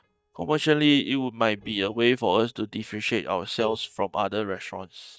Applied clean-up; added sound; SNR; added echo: neural mask model DeepFilterNet 3.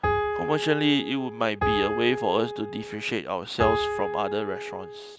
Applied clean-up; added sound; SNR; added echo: none; Piano; 2 dB; none.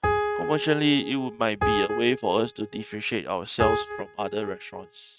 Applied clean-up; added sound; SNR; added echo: neural mask model RNNoise.